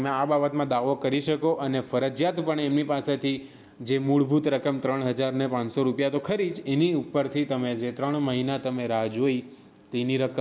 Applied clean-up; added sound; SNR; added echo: none; none; none; none.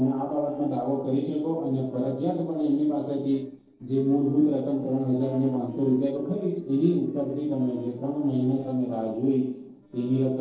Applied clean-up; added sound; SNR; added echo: neural separator model SepFormer DNS4.